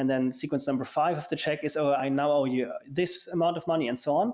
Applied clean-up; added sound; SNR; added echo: none; none; none; none.